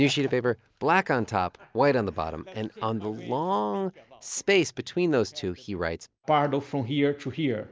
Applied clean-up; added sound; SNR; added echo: none; none; none; none.